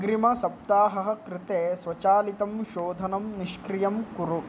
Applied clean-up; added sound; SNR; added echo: none; none; none; none.